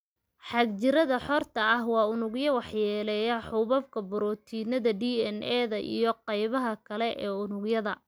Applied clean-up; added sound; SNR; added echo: none; none; none; none.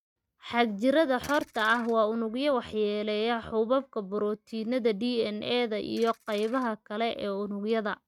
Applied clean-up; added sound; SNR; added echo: neural mask model RNNoise.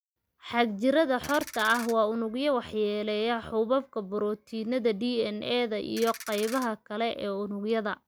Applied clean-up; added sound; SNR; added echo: none; Ratchet, pawl; 14 dB; none.